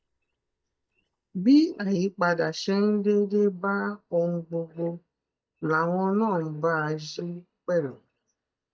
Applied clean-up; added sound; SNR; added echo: neural mask model DeepFilterNet 3.